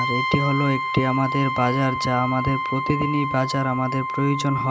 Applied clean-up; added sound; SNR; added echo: none; Brass instrument; 3 dB; none.